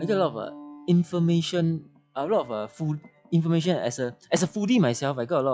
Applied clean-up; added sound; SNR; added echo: classical method log-MMSE.